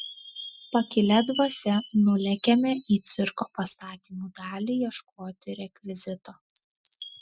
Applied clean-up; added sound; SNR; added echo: classical method Wiener filter.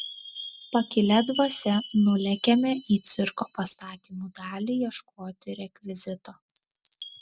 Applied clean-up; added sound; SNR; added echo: none; Chime; 16 dB; none.